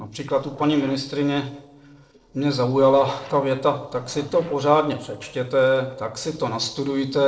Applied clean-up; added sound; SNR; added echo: neural separator model SepFormer DNS4.